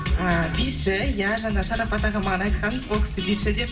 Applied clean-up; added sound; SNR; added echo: none; Drip; 16 dB; reverberation time 1.4 s.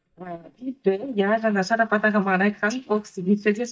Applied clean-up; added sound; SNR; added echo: neural mask model DeepFilterNet 3.